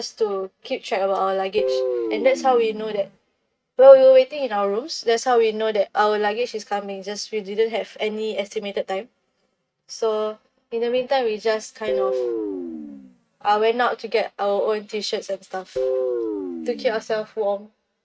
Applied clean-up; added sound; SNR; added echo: neural mask model RNNoise.